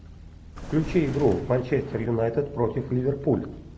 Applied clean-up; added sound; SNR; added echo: none; Thunder; 12 dB; none.